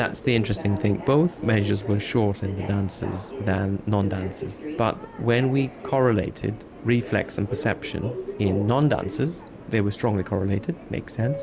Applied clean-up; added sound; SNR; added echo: none; Subway, metro, underground; 12 dB; none.